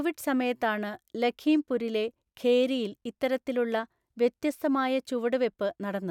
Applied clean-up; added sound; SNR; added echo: none; none; none; none.